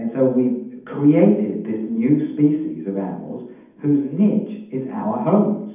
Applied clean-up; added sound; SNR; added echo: none; none; none; reverberation time 0.8 s.